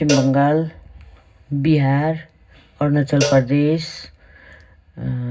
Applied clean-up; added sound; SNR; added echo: none; Cowbell; 11 dB; reverberation time 0.4 s.